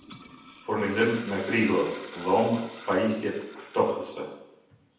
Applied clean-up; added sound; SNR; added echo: none; Toilet flush; 18 dB; reverberation time 0.9 s.